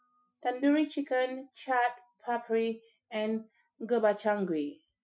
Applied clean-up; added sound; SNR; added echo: classical method Wiener filter.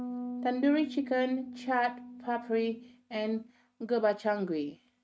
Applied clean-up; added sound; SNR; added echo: neural mask model RNNoise.